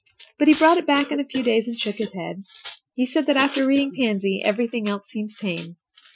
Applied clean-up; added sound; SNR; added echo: classical method Wiener filter.